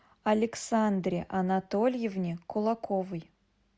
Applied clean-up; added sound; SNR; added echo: none; none; none; none.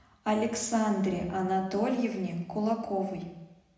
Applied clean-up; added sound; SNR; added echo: none; none; none; reverberation time 0.9 s.